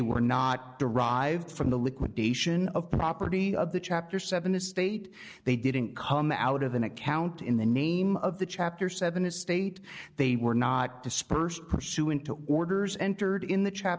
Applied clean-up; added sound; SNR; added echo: none; none; none; none.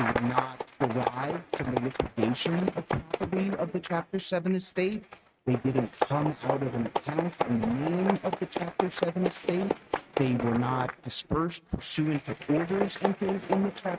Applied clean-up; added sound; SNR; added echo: neural mask model RNNoise.